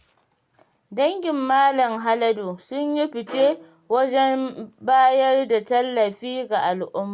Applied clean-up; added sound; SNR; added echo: none; Bowed string instrument; 18 dB; none.